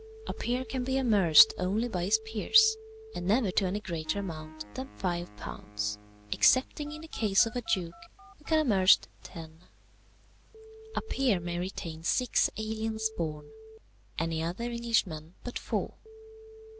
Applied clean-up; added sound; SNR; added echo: none; Wind instrument, woodwind instrument + Telephone; 19 dB; none.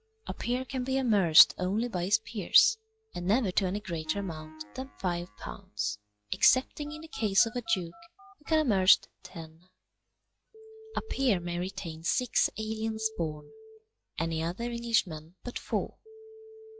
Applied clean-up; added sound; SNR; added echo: classical method log-MMSE.